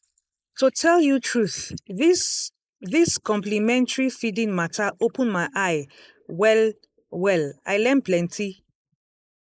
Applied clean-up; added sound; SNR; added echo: neural mask model Resemble Enhance denoiser.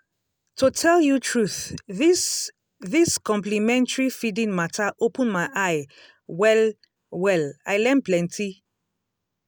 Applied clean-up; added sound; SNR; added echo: none; none; none; none.